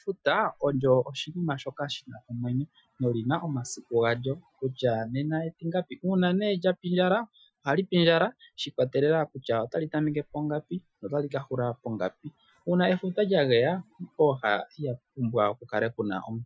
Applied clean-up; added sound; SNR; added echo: classical method Wiener filter.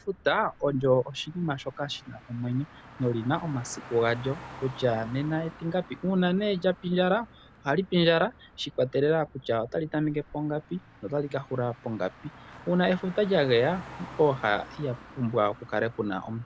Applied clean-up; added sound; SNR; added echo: none; Car; 20 dB; none.